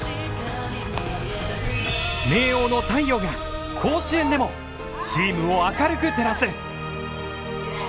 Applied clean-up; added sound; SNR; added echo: none; none; none; none.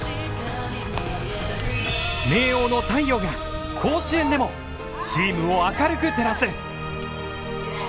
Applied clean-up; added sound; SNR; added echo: none; Mechanisms; 18 dB; none.